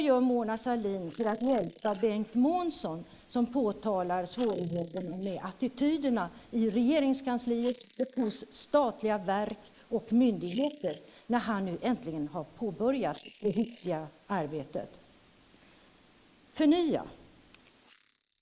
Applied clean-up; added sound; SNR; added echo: neural mask model Resemble Enhance denoiser.